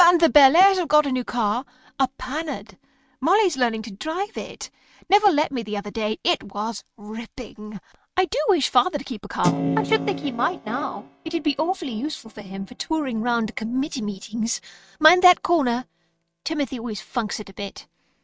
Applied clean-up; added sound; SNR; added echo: neural mask model RNNoise.